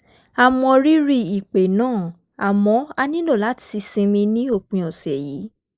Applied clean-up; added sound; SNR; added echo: neural mask model Resemble Enhance denoiser.